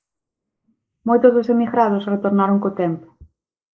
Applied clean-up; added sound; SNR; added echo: neural mask model Resemble Enhance denoiser.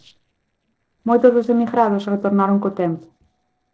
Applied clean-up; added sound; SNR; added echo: neural separator model SepFormer DNS4.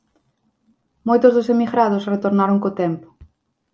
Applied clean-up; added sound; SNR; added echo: none; none; none; none.